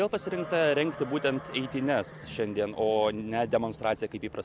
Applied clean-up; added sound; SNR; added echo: none; none; none; none.